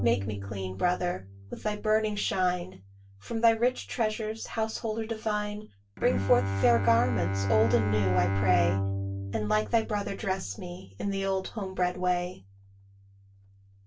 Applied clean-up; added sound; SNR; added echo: none; Bowed string instrument; 5 dB; reverberation time 0.2 s.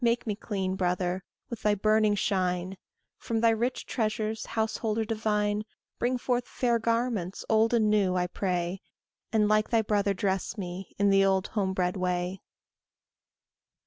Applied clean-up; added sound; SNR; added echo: none; none; none; none.